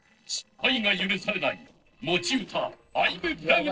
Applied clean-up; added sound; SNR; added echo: neural separator model SepFormer DNS4.